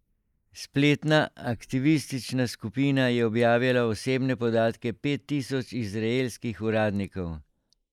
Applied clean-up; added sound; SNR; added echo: neural mask model Resemble Enhance denoiser.